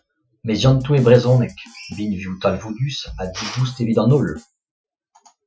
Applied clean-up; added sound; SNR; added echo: classical method Wiener filter.